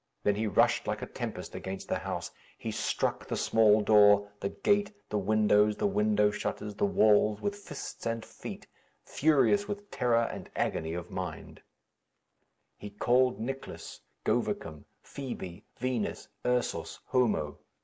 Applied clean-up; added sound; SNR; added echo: neural mask model Resemble Enhance denoiser.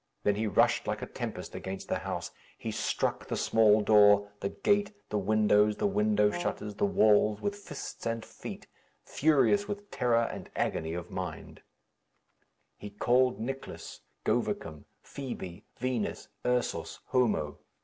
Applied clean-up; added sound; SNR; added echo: none; Brass instrument; 13 dB; none.